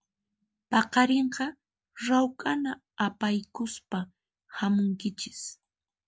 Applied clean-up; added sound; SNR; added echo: none; none; none; none.